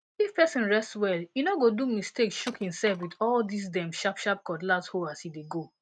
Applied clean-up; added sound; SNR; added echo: neural mask model RNNoise.